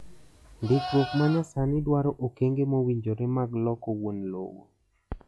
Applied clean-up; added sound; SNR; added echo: classical method log-MMSE.